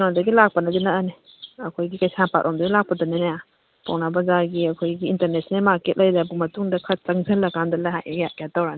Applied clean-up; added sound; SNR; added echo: none; none; none; none.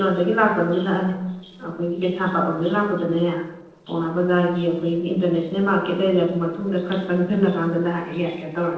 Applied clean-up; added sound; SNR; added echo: neural separator model SepFormer DNS4.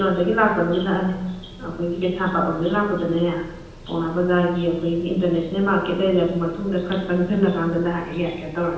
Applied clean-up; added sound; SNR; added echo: none; Mechanical fan; 19 dB; reverberation time 0.9 s.